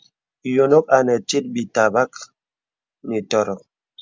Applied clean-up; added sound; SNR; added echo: none; none; none; none.